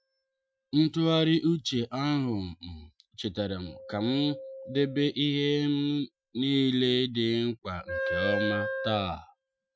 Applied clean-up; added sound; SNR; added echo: classical method Wiener filter.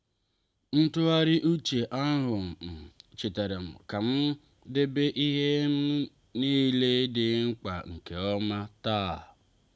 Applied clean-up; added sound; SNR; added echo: none; none; none; none.